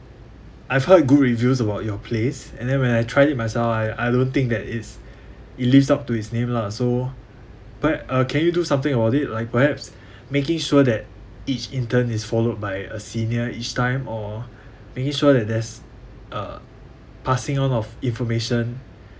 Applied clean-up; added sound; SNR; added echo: none; none; none; none.